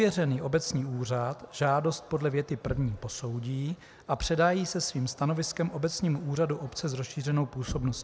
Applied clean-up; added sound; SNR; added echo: none; Knock; 19 dB; none.